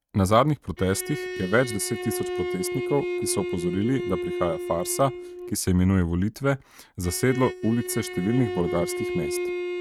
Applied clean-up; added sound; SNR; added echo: neural mask model RNNoise.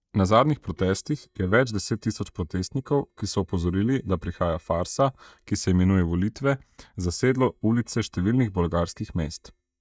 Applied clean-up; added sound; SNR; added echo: neural mask model DeepFilterNet 3.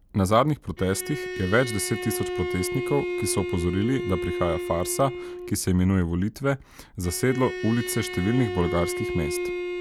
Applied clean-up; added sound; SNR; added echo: none; Bowed string instrument; 6 dB; none.